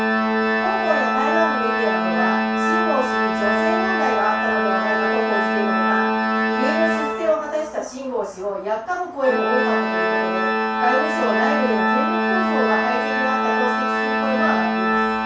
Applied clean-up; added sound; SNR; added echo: none; Organ; -5 dB; reverberation time 0.3 s.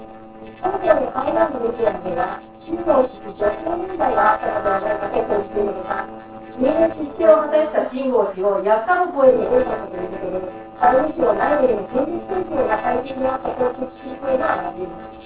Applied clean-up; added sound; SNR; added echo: neural separator model SepFormer DNS4.